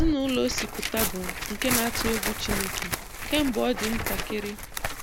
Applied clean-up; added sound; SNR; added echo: none; Tearing; 1 dB; none.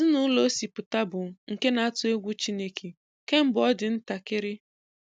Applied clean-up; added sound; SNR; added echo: none; none; none; none.